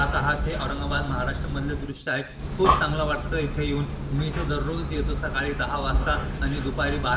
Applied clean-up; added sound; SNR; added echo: none; Breathing; 0 dB; reverberation time 0.7 s.